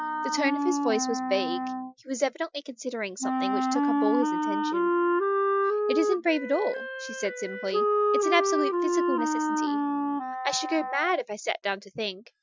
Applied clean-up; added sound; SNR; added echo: classical method Wiener filter.